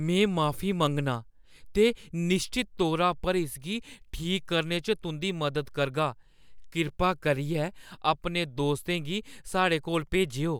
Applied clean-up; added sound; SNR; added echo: none; none; none; none.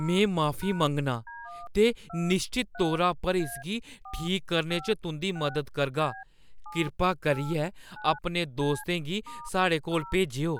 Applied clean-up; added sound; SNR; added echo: none; Telephone; 18 dB; none.